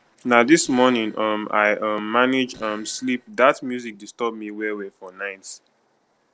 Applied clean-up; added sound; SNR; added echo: neural separator model SepFormer DNS4.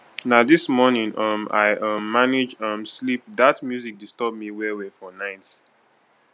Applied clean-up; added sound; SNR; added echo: none; none; none; none.